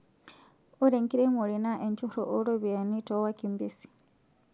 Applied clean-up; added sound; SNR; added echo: none; none; none; none.